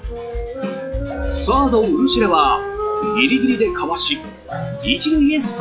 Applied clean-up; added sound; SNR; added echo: classical method log-MMSE.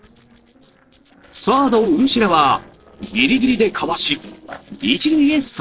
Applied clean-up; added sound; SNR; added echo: neural separator model SepFormer DNS4.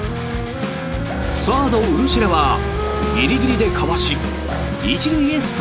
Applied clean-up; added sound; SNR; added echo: none; Musical instrument + Wind instrument, woodwind instrument; 4 dB; none.